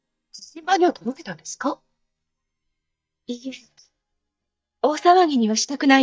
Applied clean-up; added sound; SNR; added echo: neural mask model DeepFilterNet 3.